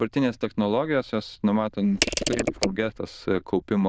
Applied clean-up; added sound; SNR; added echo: neural diffusion model UNIVERSE++.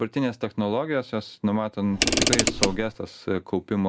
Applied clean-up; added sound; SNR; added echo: none; Mechanisms / Car; -3 dB; none.